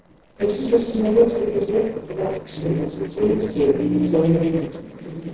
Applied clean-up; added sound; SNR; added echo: neural separator model SepFormer DNS4.